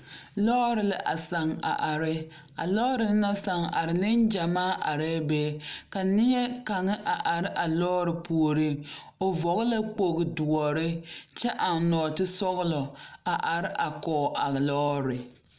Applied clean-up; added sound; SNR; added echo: none; none; none; none.